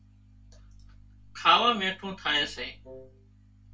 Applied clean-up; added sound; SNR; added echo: none; Wind instrument, woodwind instrument; 20 dB; reverberation time 0.2 s.